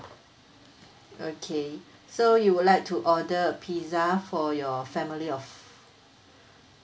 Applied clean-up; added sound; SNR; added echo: none; none; none; none.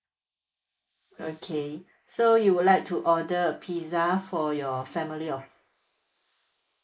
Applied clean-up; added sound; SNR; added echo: neural mask model Resemble Enhance denoiser.